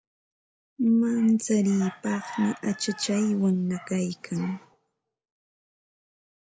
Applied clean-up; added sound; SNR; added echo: none; Chicken, rooster; 15 dB; none.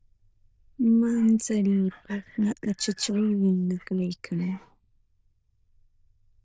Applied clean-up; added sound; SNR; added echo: neural diffusion model UNIVERSE++.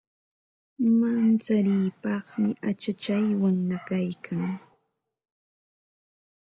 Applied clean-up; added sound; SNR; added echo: none; none; none; none.